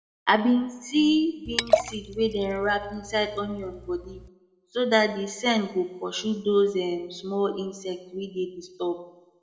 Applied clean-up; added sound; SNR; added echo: none; Liquid; 4 dB; reverberation time 0.7 s.